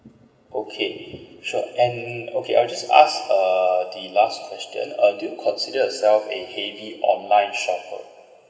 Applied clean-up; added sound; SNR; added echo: none; none; none; reverberation time 1.7 s.